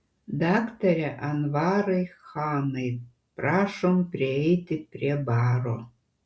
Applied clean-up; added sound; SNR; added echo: none; none; none; none.